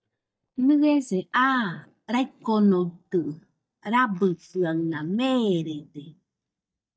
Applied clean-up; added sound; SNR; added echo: neural mask model DeepFilterNet 3.